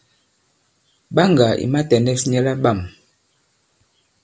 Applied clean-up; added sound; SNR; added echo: none; none; none; none.